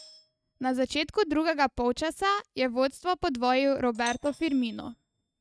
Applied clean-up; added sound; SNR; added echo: neural mask model RNNoise.